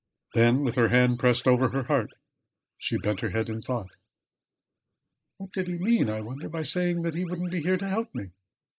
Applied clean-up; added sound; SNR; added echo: neural mask model Resemble Enhance denoiser.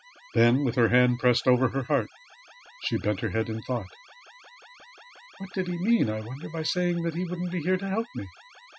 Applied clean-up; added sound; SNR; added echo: classical method Wiener filter.